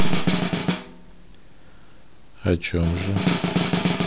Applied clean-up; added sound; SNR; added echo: none; Snare drum; 1 dB; none.